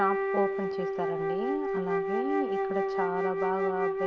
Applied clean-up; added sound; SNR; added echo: none; Wind instrument, woodwind instrument; -4 dB; none.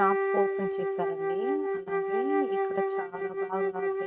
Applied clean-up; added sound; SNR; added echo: neural mask model RNNoise.